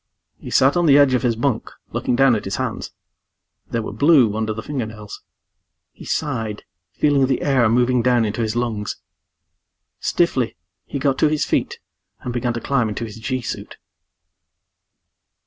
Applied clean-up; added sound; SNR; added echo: none; none; none; none.